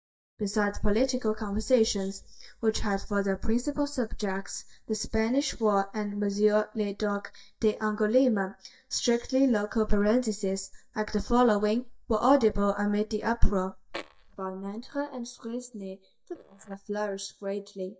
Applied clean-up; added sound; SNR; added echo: neural mask model DeepFilterNet 3.